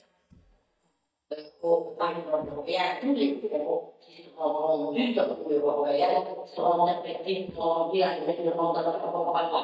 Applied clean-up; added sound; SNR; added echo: neural mask model DeepFilterNet 3.